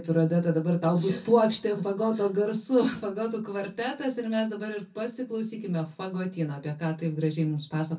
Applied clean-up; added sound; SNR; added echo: none; none; none; reverberation time 0.3 s.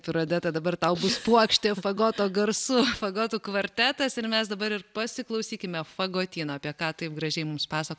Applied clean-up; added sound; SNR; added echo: none; none; none; none.